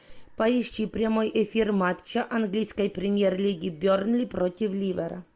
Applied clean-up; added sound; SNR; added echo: none; none; none; none.